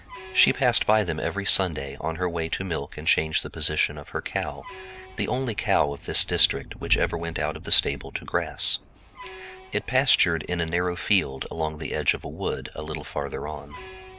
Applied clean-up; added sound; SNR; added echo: none; Truck + Thunder / Rain; 17 dB; none.